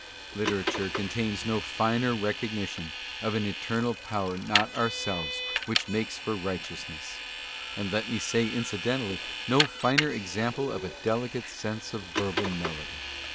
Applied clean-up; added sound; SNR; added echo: none; Vehicle; 4 dB; none.